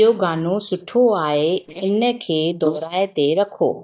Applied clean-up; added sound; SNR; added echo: neural mask model DeepFilterNet 3.